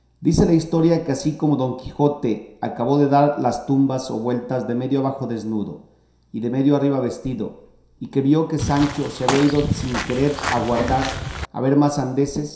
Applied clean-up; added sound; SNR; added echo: none; Walk, footsteps / Bird vocalization, bird call, bird song; 5 dB; reverberation time 0.7 s.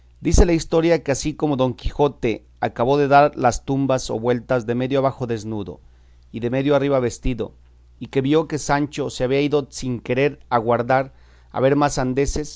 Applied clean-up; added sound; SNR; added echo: none; none; none; none.